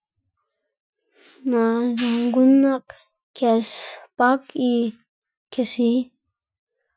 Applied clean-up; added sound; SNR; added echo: classical method Wiener filter.